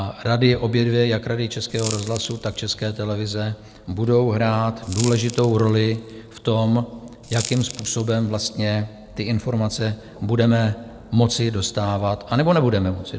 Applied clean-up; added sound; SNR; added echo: none; Crackle; 17 dB; none.